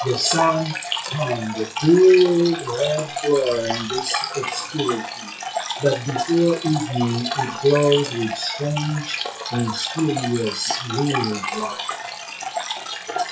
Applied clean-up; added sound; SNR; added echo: classical method WPE with log-MMSE.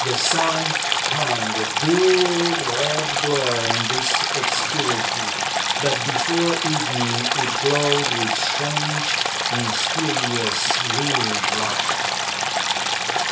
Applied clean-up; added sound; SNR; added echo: none; Stream; -3 dB; reverberation time 0.3 s.